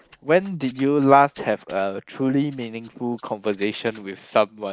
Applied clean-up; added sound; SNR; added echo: neural mask model Resemble Enhance denoiser.